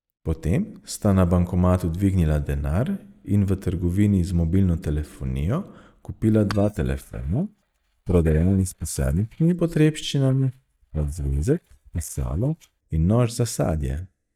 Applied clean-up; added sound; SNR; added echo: neural mask model DeepFilterNet 3.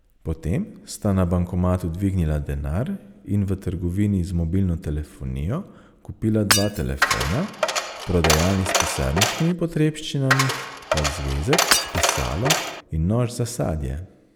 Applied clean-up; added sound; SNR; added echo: none; Shatter / Hammer + Coin (dropping); 0 dB; none.